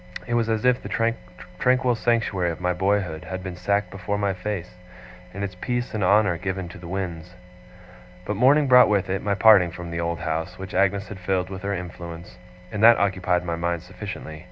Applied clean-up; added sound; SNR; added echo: none; none; none; none.